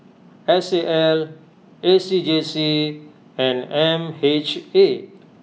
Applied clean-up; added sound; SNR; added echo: none; none; none; none.